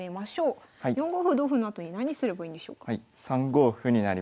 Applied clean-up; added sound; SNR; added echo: none; none; none; none.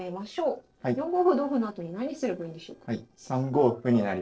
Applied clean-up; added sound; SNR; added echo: neural separator model SepFormer DNS4.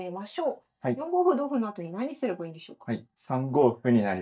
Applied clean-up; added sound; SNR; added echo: neural mask model DeepFilterNet 3.